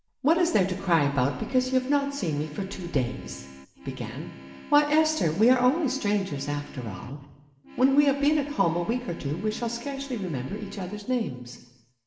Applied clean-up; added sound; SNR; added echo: none; Organ; 17 dB; reverberation time 1.0 s.